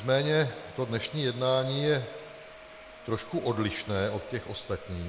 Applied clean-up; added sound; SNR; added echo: none; Domestic sounds, home sounds; 18 dB; none.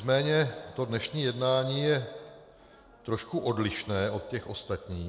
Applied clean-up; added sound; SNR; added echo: none; none; none; none.